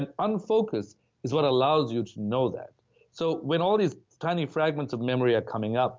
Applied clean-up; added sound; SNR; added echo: none; none; none; none.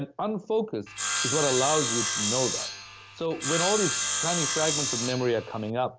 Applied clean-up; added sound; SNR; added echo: none; Sawing; 0 dB; none.